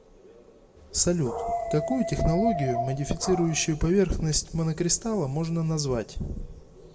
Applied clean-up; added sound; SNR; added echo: none; Dog; 5 dB; reverberation time 1.4 s.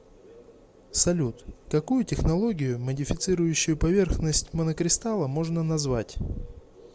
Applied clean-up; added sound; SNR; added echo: none; none; none; none.